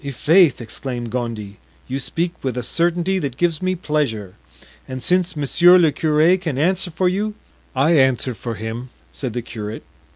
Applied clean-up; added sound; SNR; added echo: none; none; none; none.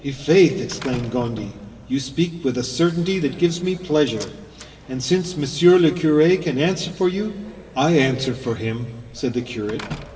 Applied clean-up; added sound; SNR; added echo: none; Slam; 20 dB; reverberation time 2.3 s.